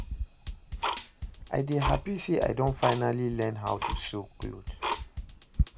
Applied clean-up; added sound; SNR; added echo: none; Drum kit + Tick-tock; 3 dB; none.